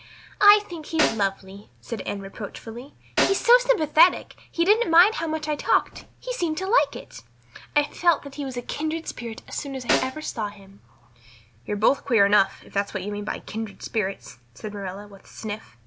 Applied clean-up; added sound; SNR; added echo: none; Snare drum; 5 dB; none.